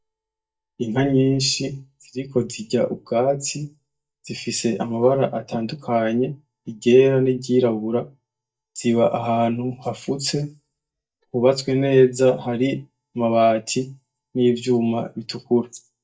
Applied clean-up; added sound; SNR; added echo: neural mask model DeepFilterNet 3.